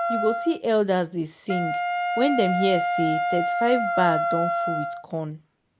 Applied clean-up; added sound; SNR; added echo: none; Wind instrument, woodwind instrument; 1 dB; none.